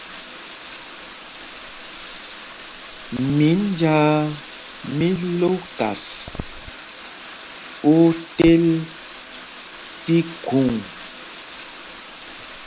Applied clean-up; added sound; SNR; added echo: none; Bathtub (filling or washing); 12 dB; none.